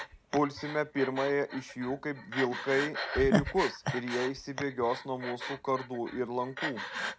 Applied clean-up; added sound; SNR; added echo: none; Breathing; 5 dB; none.